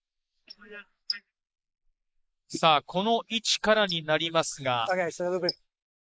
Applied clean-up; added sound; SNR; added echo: neural mask model Resemble Enhance denoiser.